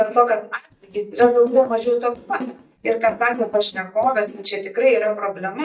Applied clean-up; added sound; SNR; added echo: neural mask model DeepFilterNet 3.